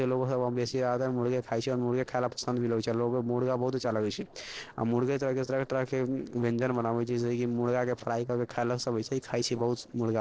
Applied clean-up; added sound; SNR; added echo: neural separator model SepFormer DNS4.